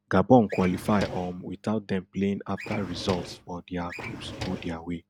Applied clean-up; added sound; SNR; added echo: none; Drawer open or close; 12 dB; none.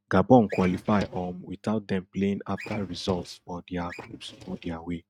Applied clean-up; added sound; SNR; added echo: neural mask model RNNoise.